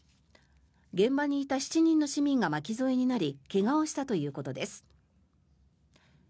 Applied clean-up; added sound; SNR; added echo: none; none; none; none.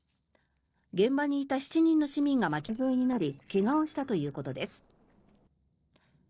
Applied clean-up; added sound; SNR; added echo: neural separator model SepFormer DNS4.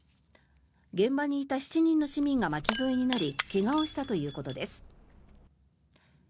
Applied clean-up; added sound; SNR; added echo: none; Shatter / Crushing; 6 dB; none.